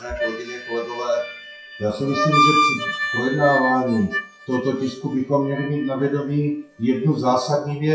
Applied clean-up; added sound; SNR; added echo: classical method WPE with log-MMSE.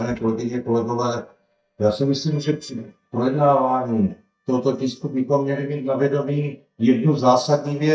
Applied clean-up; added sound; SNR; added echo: neural mask model DeepFilterNet 3.